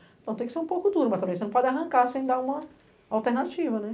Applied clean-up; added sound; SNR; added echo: none; none; none; none.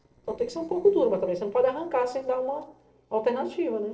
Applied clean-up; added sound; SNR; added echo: neural separator model SepFormer DNS4.